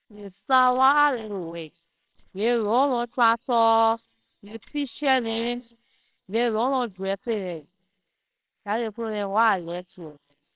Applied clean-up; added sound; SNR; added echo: neural separator model SepFormer WHAMR!.